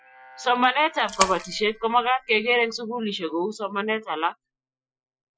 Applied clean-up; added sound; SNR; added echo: classical method Wiener filter.